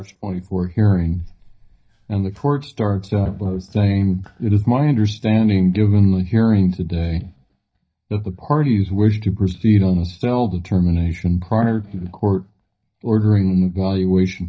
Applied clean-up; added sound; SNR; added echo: neural mask model DeepFilterNet 3.